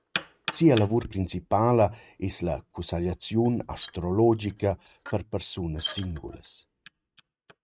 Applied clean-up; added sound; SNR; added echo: neural mask model RNNoise.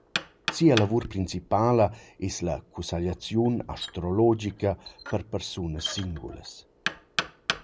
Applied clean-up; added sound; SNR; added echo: none; Knock; 10 dB; none.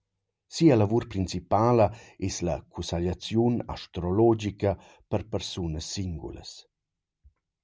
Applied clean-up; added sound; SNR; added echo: none; none; none; none.